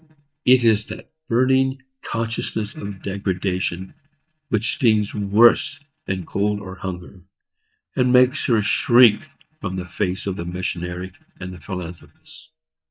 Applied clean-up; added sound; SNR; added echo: neural mask model DeepFilterNet 3.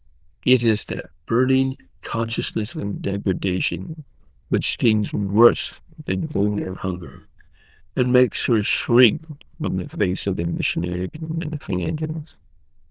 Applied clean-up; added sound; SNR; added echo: neural diffusion model UNIVERSE++.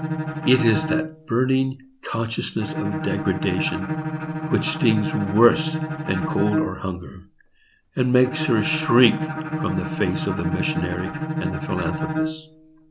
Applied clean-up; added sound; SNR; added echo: none; Bowed string instrument; 4 dB; none.